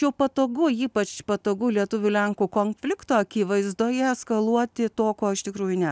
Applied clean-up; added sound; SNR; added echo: none; none; none; none.